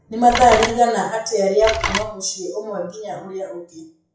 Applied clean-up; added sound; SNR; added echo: classical method WPE with log-MMSE.